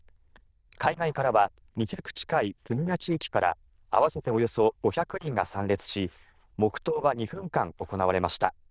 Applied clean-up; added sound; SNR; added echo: neural diffusion model UNIVERSE++.